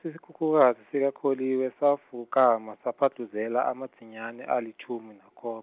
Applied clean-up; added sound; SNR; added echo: none; none; none; none.